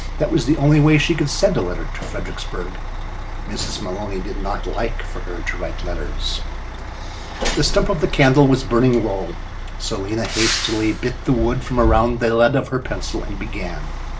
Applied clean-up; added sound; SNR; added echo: none; Truck; 4 dB; none.